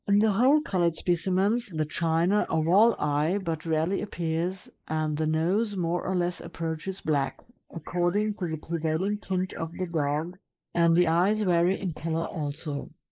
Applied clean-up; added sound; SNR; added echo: neural mask model Resemble Enhance denoiser.